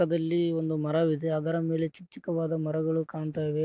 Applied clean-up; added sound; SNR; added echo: none; none; none; none.